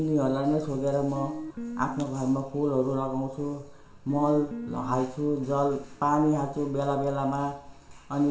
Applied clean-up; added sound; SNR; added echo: none; Guitar; 9 dB; reverberation time 1.6 s.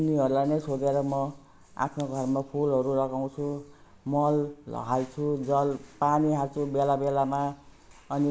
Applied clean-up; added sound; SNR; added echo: none; none; none; none.